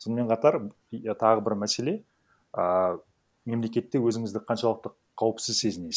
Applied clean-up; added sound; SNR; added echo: none; none; none; none.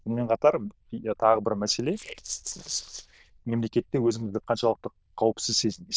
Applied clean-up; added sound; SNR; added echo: neural diffusion model UNIVERSE++.